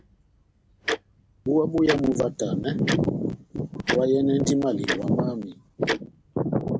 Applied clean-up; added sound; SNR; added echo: none; Tick-tock; 9 dB; none.